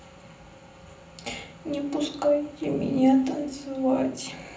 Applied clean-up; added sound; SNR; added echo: none; none; none; reverberation time 0.6 s.